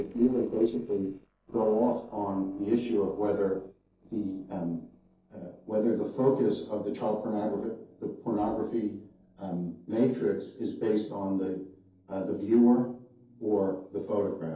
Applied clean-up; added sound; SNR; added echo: neural separator model SepFormer DNS4.